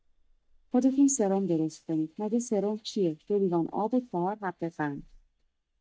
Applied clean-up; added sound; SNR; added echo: neural mask model DeepFilterNet 3.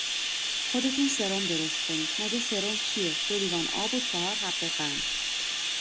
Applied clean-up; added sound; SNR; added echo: none; Bathtub (filling or washing); -3 dB; none.